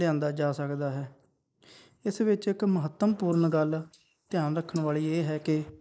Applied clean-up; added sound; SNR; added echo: neural mask model Resemble Enhance denoiser.